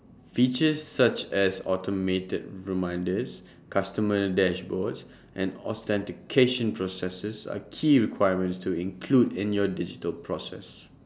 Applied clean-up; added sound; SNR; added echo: none; none; none; none.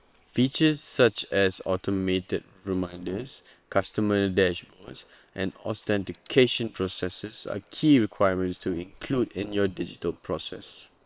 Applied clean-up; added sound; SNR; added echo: neural separator model SepFormer WHAM!.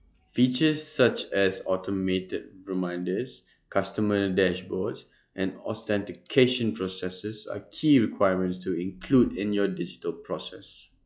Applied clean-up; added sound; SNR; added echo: classical method log-MMSE.